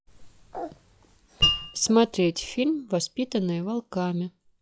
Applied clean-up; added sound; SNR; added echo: classical method log-MMSE.